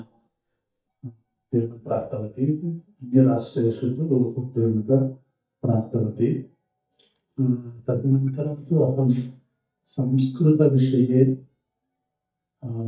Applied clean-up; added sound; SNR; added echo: neural mask model DeepFilterNet 3.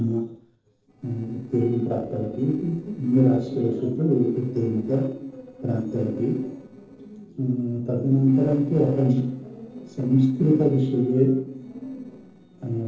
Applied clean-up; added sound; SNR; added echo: neural separator model SepFormer DNS4.